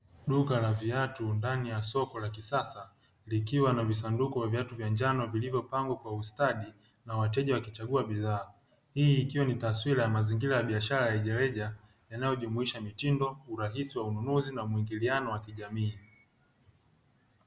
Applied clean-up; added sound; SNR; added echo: none; none; none; none.